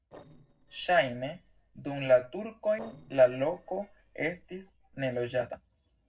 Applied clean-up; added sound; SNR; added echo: neural separator model SepFormer DNS4.